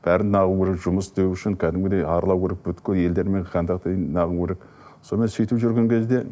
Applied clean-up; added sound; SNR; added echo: none; none; none; none.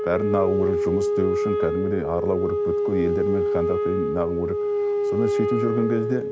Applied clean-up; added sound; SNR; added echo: none; Wind instrument, woodwind instrument; -3 dB; none.